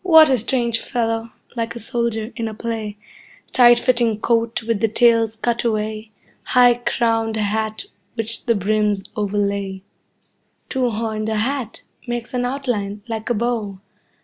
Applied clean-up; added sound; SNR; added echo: none; none; none; none.